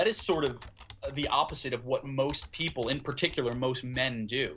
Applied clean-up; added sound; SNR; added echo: none; Computer keyboard; 18 dB; none.